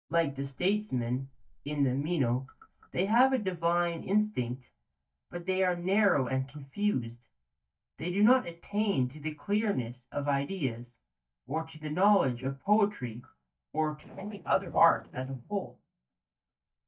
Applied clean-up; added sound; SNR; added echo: neural mask model DeepFilterNet 3.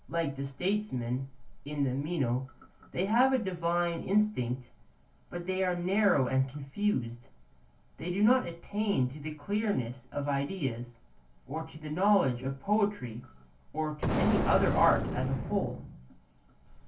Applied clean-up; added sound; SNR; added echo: none; Explosion; 1 dB; reverberation time 0.1 s.